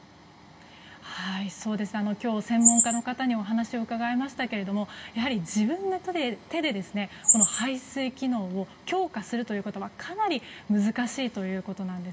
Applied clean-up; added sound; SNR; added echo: none; Chirp, tweet; -2 dB; reverberation time 0.3 s.